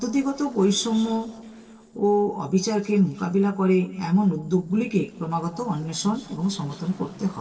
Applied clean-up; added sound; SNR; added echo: neural separator model SepFormer DNS4.